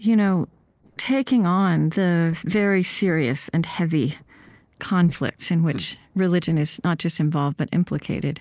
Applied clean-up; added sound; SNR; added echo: neural separator model SepFormer DNS4.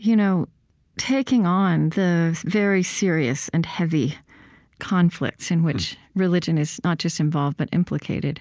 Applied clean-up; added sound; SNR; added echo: none; none; none; none.